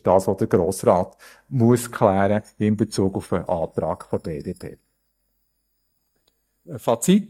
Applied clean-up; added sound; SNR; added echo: neural mask model DeepFilterNet 3.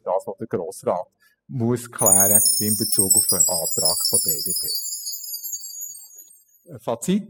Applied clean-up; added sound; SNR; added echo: classical method spectral subtraction.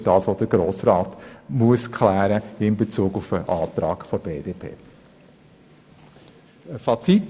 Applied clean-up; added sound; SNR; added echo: neural mask model Resemble Enhance denoiser.